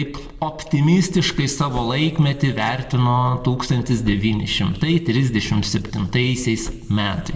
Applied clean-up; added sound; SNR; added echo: none; Slam / Car; 20 dB; reverberation time 1.4 s.